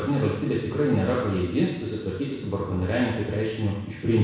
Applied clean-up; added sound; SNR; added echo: none; none; none; reverberation time 1.1 s.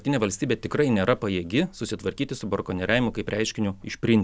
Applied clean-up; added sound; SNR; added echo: none; none; none; none.